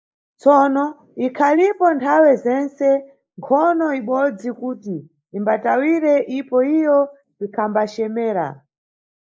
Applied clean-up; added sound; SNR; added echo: neural mask model Resemble Enhance denoiser.